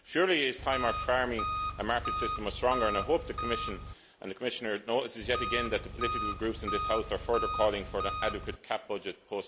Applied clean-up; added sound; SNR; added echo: none; Engine; 3 dB; none.